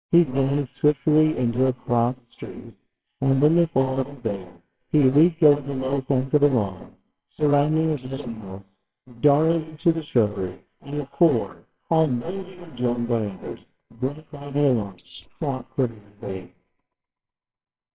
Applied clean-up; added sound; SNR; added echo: neural separator model SepFormer WHAMR!.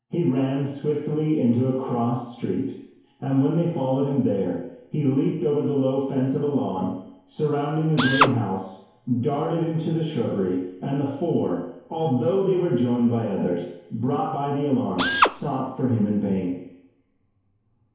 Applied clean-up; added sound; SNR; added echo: none; Drill; -1 dB; reverberation time 1.0 s.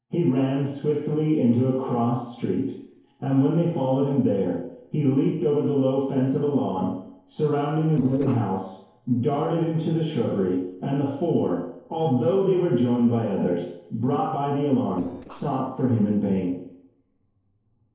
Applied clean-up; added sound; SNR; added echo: neural separator model SepFormer DNS4.